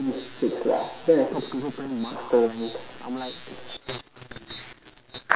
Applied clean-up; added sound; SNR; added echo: none; none; none; none.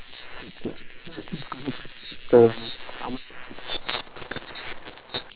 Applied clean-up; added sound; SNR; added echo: neural separator model SepFormer WHAM!.